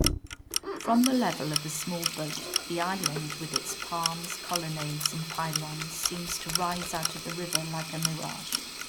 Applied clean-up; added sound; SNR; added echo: none; Sink (filling or washing) + Clock; 1 dB; none.